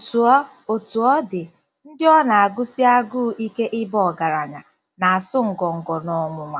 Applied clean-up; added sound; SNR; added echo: none; none; none; none.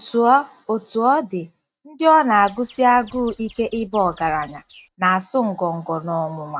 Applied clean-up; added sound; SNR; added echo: neural mask model RNNoise.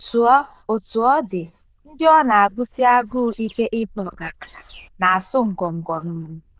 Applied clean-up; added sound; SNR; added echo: neural diffusion model UNIVERSE++.